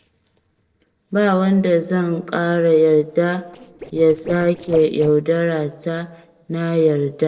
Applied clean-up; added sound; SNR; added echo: neural separator model SepFormer DNS4.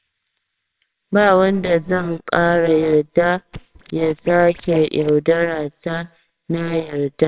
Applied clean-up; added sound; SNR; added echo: neural separator model SepFormer WHAMR!.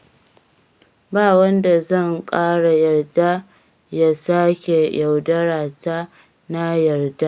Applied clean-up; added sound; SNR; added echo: none; none; none; none.